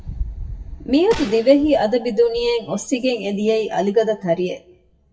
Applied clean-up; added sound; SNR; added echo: classical method WPE with log-MMSE.